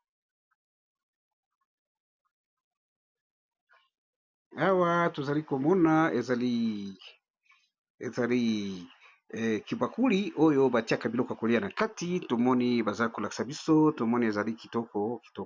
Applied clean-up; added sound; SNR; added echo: none; none; none; none.